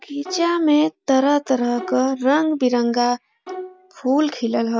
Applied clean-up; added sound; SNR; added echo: none; Bowed string instrument; 17 dB; none.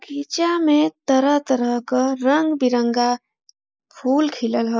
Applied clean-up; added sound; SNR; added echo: neural mask model Resemble Enhance denoiser.